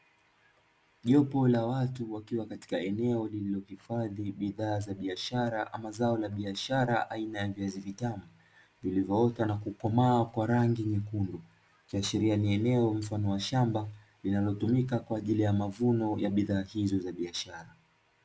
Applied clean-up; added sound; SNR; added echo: none; none; none; none.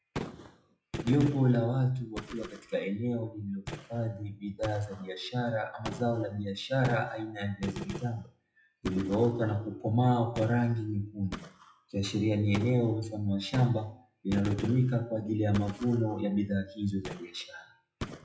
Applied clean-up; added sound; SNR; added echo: classical method WPE with log-MMSE.